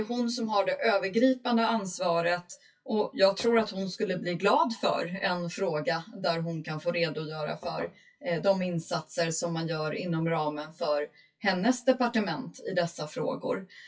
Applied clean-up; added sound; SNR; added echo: classical method WPE with log-MMSE.